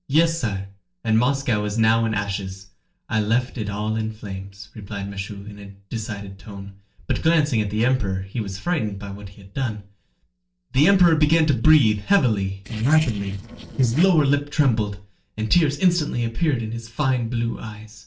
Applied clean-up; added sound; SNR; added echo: neural separator model SepFormer DNS4.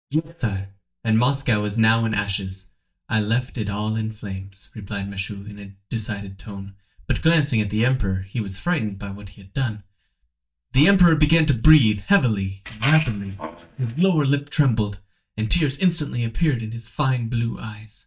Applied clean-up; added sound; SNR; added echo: neural mask model DeepFilterNet 3.